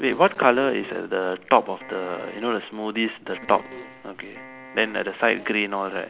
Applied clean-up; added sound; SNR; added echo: none; Piano; 19 dB; none.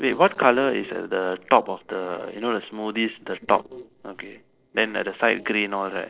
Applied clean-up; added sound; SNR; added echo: neural separator model SepFormer DNS4.